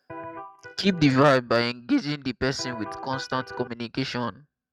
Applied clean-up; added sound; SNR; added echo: neural mask model RNNoise.